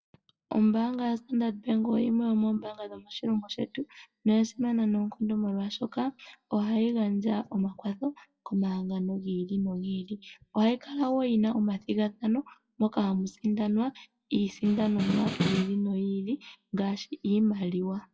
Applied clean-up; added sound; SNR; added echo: classical method WPE with log-MMSE.